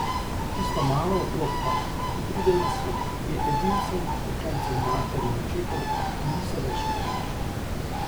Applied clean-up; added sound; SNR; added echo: none; Bird + Water; -4 dB; none.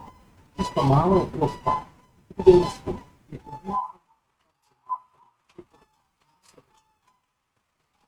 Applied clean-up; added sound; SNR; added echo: neural mask model RNNoise.